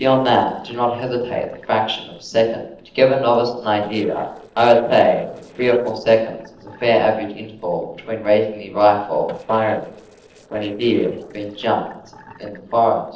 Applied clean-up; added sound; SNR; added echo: neural separator model SepFormer DNS4.